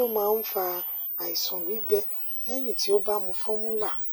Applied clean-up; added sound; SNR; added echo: none; Camera; 0 dB; none.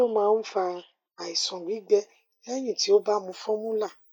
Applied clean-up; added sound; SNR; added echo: neural mask model DeepFilterNet 3.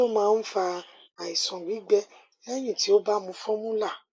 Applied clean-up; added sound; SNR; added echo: neural mask model Resemble Enhance denoiser.